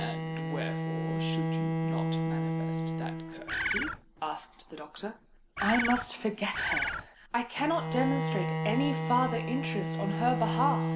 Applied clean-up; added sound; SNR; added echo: none; Bird + Bowed string instrument; -1 dB; none.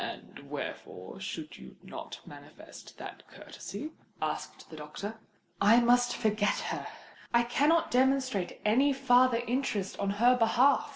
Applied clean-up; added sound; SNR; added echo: none; none; none; none.